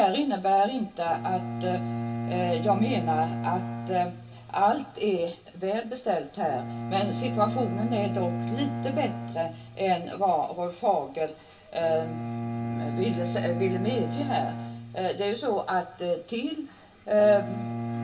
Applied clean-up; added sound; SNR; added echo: none; Bowed string instrument; 6 dB; reverberation time 0.2 s.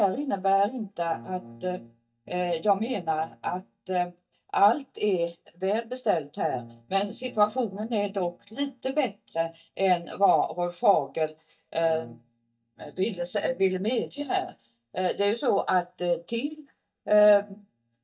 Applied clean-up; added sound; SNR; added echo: neural mask model DeepFilterNet 3.